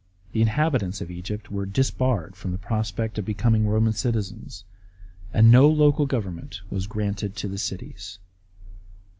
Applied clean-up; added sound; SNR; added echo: none; none; none; none.